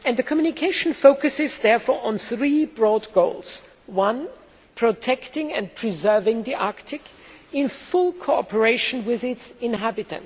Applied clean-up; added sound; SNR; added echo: none; none; none; none.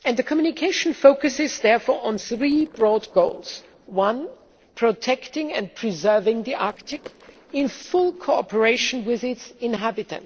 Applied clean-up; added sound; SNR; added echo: neural separator model SepFormer DNS4.